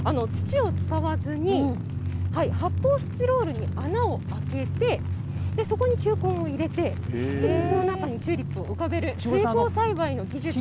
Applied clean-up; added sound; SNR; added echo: none; Drum; 2 dB; none.